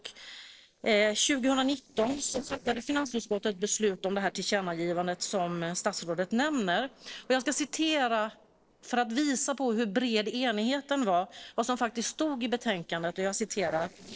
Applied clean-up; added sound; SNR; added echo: neural separator model SepFormer DNS4.